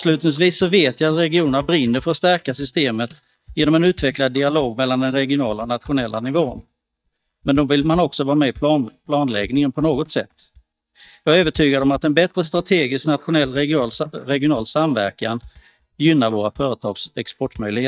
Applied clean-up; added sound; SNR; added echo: neural mask model DeepFilterNet 3.